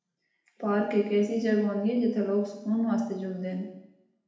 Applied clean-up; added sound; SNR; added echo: none; none; none; reverberation time 0.8 s.